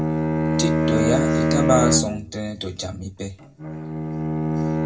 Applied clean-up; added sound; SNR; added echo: none; Bowed string instrument; -4 dB; reverberation time 0.4 s.